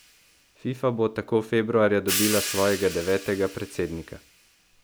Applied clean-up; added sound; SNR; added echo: none; Hi-hat; 9 dB; none.